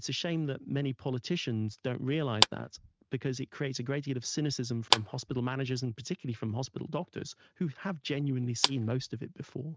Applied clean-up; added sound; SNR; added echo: neural mask model RNNoise.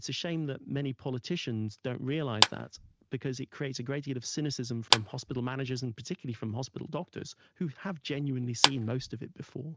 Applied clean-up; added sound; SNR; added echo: none; Clapping; -3 dB; none.